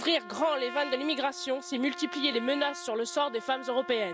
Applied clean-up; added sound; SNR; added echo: none; Trumpet; 12 dB; none.